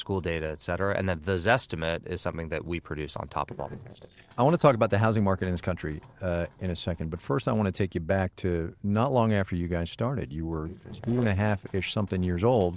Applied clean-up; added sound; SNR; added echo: neural separator model SepFormer DNS4.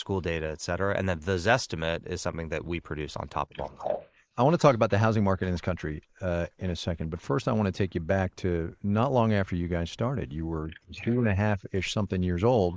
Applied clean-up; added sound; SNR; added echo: neural mask model Resemble Enhance denoiser.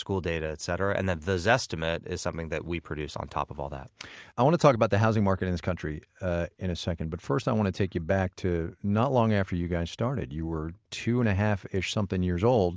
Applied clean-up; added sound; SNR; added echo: none; none; none; none.